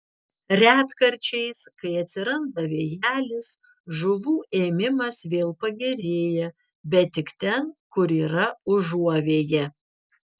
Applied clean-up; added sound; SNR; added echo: none; none; none; none.